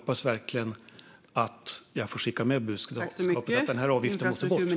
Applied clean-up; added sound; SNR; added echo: none; none; none; none.